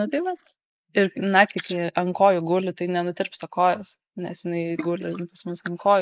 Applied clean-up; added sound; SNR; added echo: neural mask model Resemble Enhance denoiser.